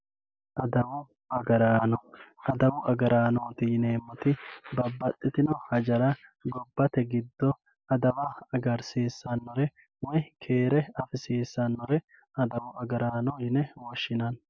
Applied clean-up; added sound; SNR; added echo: none; none; none; none.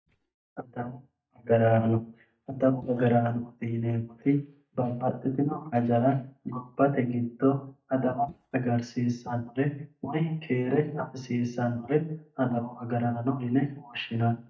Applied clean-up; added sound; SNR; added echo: neural mask model DeepFilterNet 3.